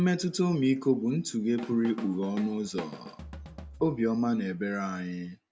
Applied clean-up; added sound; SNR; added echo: none; Drum kit; 16 dB; none.